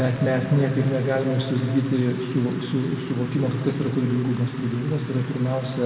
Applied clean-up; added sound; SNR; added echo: none; Rain; 20 dB; reverberation time 2.2 s.